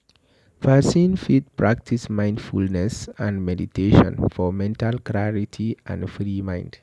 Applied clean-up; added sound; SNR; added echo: none; none; none; none.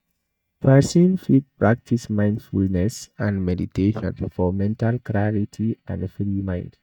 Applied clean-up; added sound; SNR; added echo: neural mask model DeepFilterNet 3.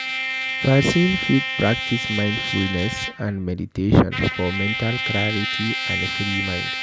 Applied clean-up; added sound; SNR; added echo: none; Trumpet; 4 dB; none.